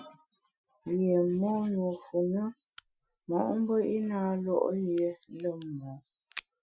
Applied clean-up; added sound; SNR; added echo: classical method Wiener filter.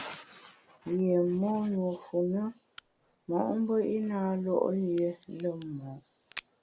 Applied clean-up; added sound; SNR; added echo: none; Crack; 19 dB; none.